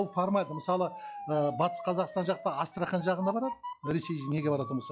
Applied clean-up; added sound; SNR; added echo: classical method log-MMSE.